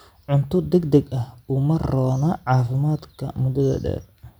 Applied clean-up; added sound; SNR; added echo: none; none; none; none.